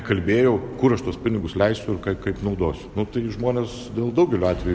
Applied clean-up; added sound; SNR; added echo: none; none; none; none.